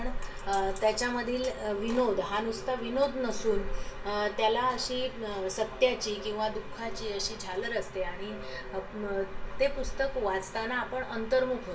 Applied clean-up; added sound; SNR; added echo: none; none; none; reverberation time 0.2 s.